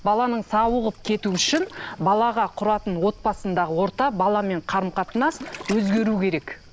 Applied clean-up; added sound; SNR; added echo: none; Waves, surf; 18 dB; none.